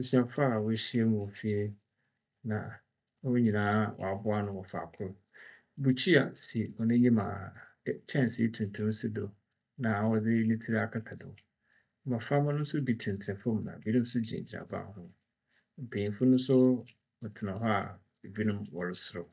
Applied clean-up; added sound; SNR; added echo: neural mask model DeepFilterNet 3.